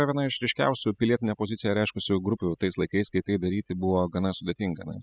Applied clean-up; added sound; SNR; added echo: classical method spectral subtraction.